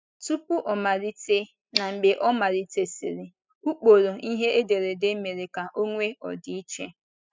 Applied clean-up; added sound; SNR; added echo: classical method spectral subtraction.